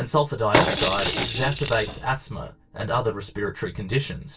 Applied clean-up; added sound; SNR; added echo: none; Rattle / Rattle (instrument); -1 dB; reverberation time 0.1 s.